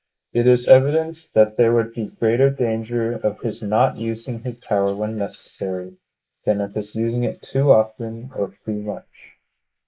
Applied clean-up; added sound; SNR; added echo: neural mask model Resemble Enhance denoiser.